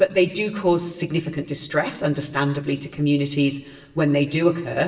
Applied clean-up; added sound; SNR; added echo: none; none; none; reverberation time 0.9 s.